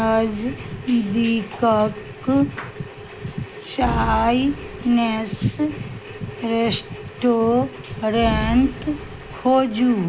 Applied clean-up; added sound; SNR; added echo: none; Boom; 13 dB; none.